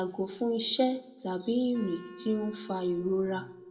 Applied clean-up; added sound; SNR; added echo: none; Wind instrument, woodwind instrument; 20 dB; reverberation time 0.6 s.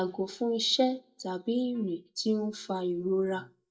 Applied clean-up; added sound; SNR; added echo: neural mask model DeepFilterNet 3.